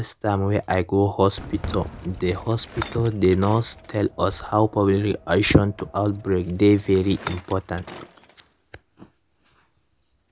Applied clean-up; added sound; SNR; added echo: none; Fireworks + Bicycle; 18 dB; none.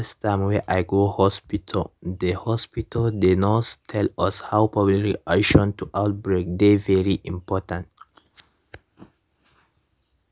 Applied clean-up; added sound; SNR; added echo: none; none; none; none.